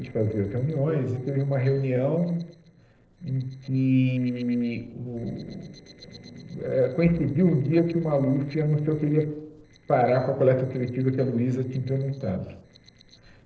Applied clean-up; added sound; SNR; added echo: neural separator model SepFormer DNS4.